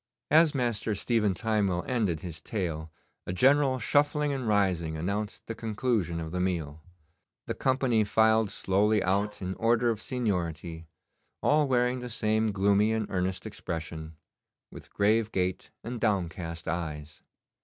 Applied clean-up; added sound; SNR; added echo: none; Dog; 15 dB; none.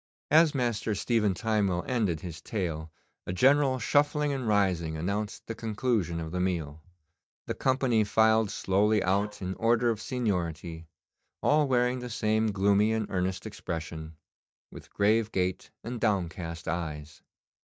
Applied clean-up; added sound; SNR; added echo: neural mask model DeepFilterNet 3.